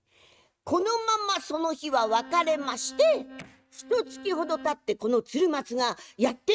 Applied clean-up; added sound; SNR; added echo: neural mask model RNNoise.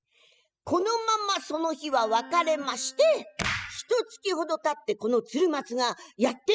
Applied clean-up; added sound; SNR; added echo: classical method spectral subtraction.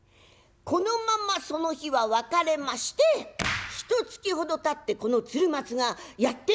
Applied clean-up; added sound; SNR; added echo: none; none; none; none.